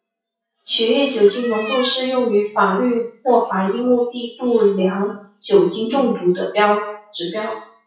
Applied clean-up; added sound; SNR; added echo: classical method WPE with log-MMSE.